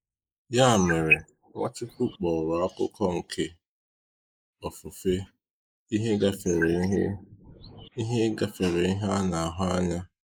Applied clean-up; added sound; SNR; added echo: neural mask model Resemble Enhance denoiser.